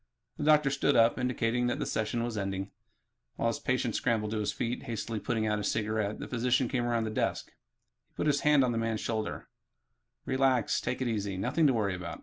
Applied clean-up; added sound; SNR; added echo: none; none; none; none.